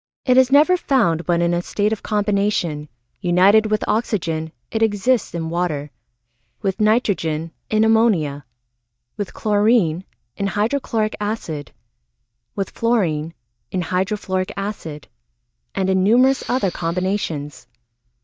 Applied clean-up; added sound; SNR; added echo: neural mask model DeepFilterNet 3.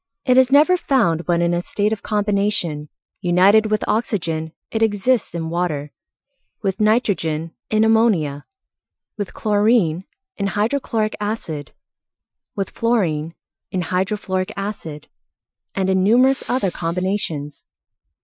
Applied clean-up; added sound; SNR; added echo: classical method Wiener filter.